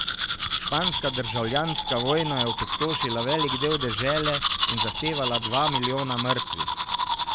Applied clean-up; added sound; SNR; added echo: none; Domestic sounds, home sounds; -5 dB; none.